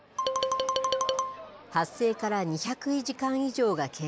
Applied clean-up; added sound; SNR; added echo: none; Marimba, xylophone; -1 dB; none.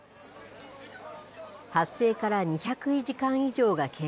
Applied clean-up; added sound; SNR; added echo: none; none; none; none.